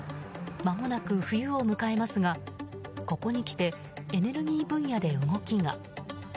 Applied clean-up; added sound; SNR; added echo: none; none; none; none.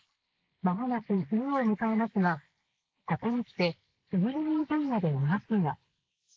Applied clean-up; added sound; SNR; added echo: neural mask model Resemble Enhance denoiser.